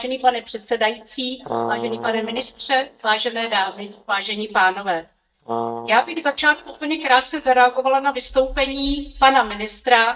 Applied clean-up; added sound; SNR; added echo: neural mask model DeepFilterNet 3.